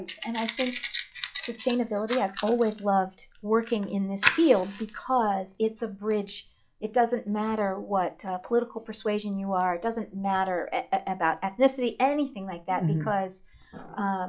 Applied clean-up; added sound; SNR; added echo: classical method log-MMSE.